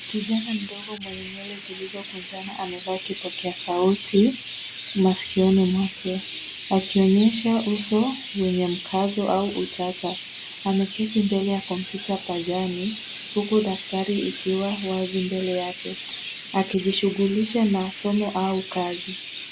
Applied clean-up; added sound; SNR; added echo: none; Chirp, tweet; 10 dB; none.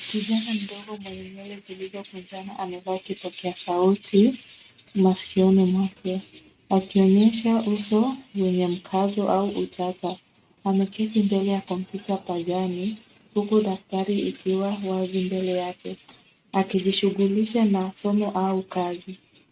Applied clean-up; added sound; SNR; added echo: neural mask model RNNoise.